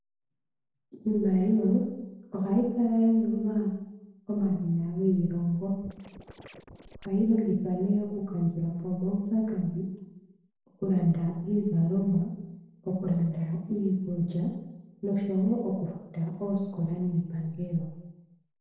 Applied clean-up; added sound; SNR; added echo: neural separator model SepFormer DNS4.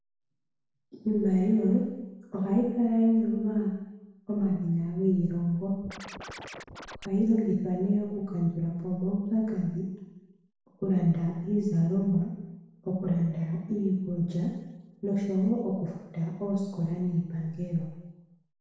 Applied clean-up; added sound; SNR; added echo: none; Scratching (performance technique); 14 dB; reverberation time 0.9 s.